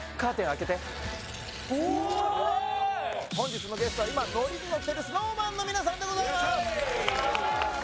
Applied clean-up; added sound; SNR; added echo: none; Tearing; 16 dB; none.